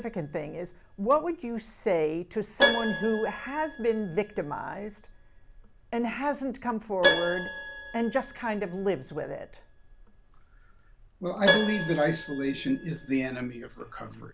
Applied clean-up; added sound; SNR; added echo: none; Keyboard (musical); 4 dB; none.